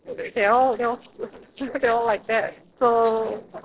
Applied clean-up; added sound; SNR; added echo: neural separator model SepFormer DNS4.